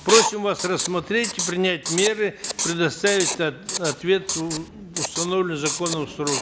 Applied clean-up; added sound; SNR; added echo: none; Writing; 5 dB; none.